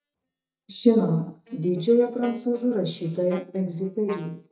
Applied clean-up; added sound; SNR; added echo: neural mask model DeepFilterNet 3.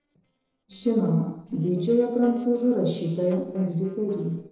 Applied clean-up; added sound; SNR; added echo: neural separator model SepFormer DNS4.